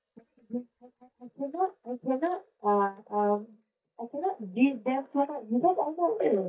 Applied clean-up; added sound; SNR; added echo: neural mask model DeepFilterNet 3.